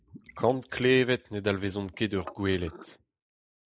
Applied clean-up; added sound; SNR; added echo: neural mask model Resemble Enhance denoiser.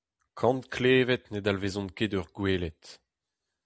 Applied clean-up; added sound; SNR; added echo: none; none; none; none.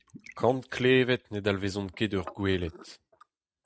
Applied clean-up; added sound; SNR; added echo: neural mask model RNNoise.